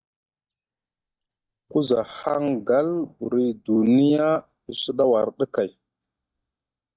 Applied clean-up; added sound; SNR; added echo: neural mask model DeepFilterNet 3.